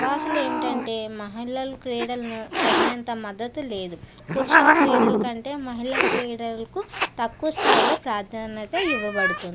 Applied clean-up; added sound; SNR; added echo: none; Hiss; -4 dB; none.